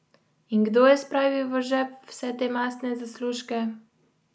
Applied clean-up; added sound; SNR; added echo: none; none; none; none.